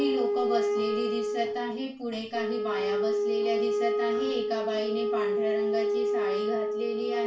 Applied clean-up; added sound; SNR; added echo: none; Wind instrument, woodwind instrument; -5 dB; reverberation time 0.4 s.